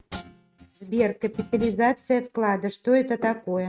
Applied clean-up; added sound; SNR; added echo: neural mask model RNNoise.